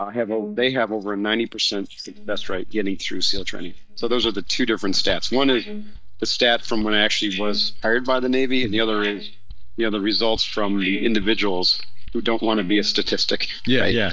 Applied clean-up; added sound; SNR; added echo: neural mask model DeepFilterNet 3.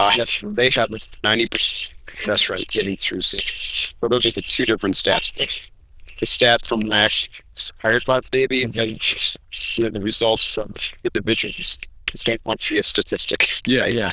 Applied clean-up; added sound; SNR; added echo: neural diffusion model UNIVERSE++.